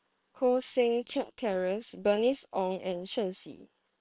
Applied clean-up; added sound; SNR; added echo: neural separator model SepFormer WHAM!.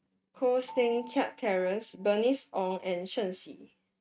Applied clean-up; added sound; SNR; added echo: neural mask model RNNoise.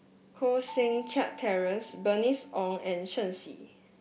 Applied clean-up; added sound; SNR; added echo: none; Doorbell; 18 dB; none.